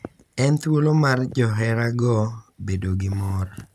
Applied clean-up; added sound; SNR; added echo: none; none; none; none.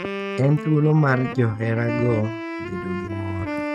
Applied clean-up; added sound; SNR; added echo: neural mask model RNNoise.